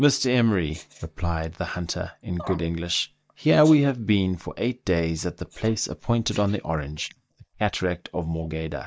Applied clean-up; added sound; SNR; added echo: neural mask model DeepFilterNet 3.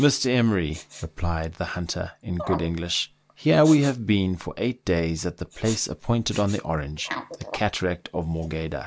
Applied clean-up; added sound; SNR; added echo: none; Respiratory sounds; 16 dB; none.